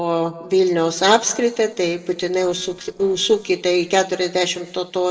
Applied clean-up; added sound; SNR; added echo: neural separator model SepFormer DNS4.